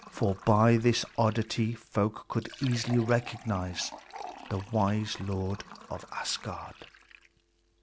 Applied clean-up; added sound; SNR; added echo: none; Fill (with liquid); 18 dB; none.